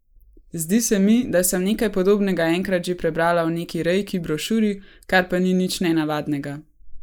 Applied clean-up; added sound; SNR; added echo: neural mask model Resemble Enhance denoiser.